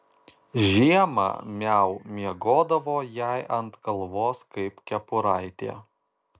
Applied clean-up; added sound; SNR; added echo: none; Chime; 17 dB; none.